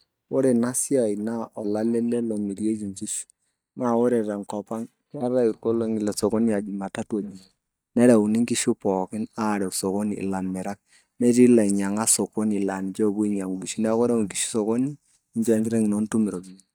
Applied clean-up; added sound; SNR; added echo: neural mask model DeepFilterNet 3.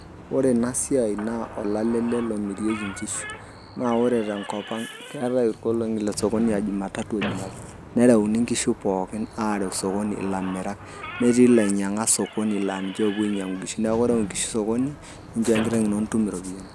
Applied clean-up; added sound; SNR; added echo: none; Sliding door + Squeak / Slam; 15 dB; none.